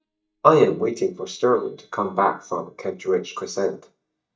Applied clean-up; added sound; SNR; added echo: neural mask model DeepFilterNet 3.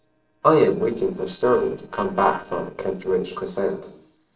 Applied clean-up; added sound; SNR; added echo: neural separator model SepFormer DNS4.